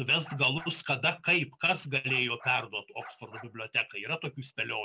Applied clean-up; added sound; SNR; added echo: none; Bark; 18 dB; none.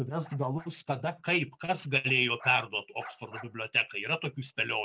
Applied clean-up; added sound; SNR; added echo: neural mask model DeepFilterNet 3.